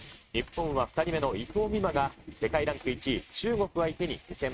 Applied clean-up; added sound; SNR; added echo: neural mask model RNNoise.